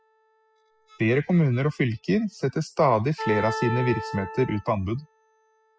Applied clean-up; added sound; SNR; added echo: classical method spectral subtraction.